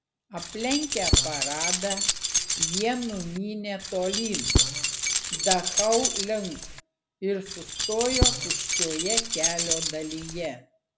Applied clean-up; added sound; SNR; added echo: none; Keys jangling; -4 dB; none.